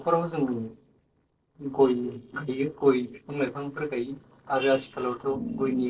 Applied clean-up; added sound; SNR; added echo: neural separator model SepFormer DNS4.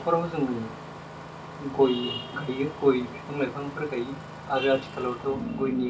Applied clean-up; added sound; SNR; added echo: none; Engine starting; 11 dB; reverberation time 0.2 s.